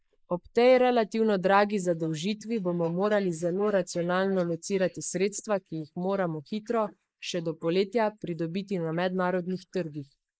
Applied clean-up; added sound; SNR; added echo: neural mask model Resemble Enhance denoiser.